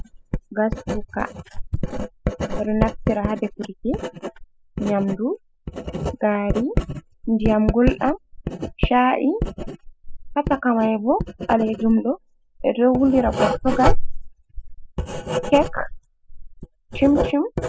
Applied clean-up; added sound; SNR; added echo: classical method spectral subtraction.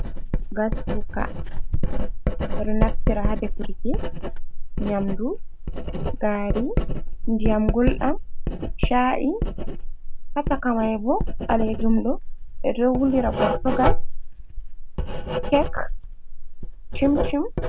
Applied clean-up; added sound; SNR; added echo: none; Writing; -3 dB; none.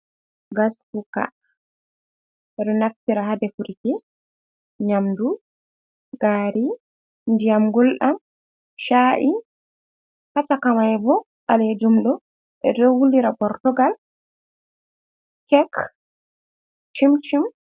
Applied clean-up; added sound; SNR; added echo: none; none; none; none.